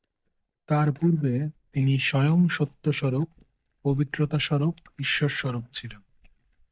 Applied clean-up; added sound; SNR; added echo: neural mask model DeepFilterNet 3.